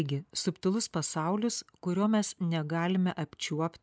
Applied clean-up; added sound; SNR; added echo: none; none; none; none.